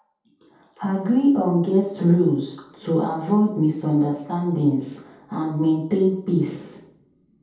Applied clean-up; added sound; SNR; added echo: none; none; none; reverberation time 0.7 s.